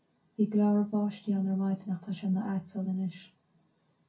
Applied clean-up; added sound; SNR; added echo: none; none; none; reverberation time 0.3 s.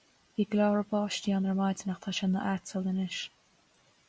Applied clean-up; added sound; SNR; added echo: none; none; none; none.